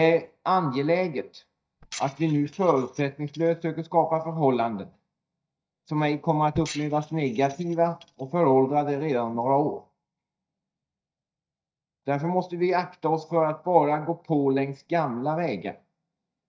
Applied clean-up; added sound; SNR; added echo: neural mask model DeepFilterNet 3.